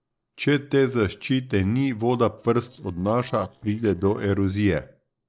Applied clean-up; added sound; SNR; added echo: neural separator model SepFormer DNS4.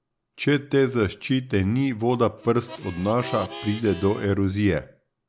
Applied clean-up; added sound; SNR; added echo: none; Harmonica; 15 dB; none.